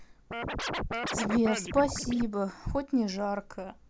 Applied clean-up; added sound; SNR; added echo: none; Scratching (performance technique); 3 dB; none.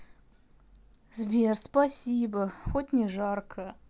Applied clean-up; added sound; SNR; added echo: none; none; none; none.